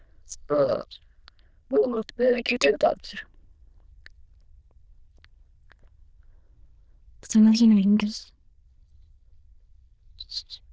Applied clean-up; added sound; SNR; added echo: neural diffusion model UNIVERSE++.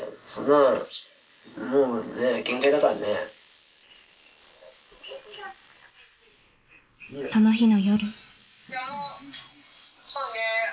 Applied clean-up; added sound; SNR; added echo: neural mask model Resemble Enhance denoiser.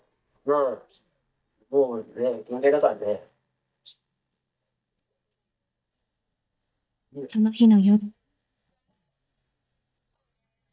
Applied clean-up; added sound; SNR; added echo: neural mask model DeepFilterNet 3.